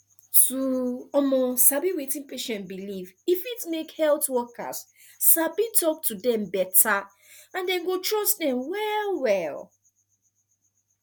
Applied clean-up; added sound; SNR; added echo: none; none; none; none.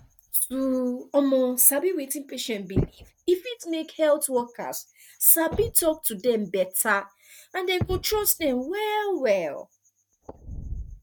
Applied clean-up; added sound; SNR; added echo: neural mask model RNNoise.